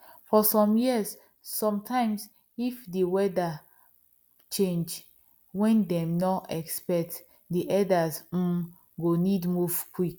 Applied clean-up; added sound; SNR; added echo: none; none; none; none.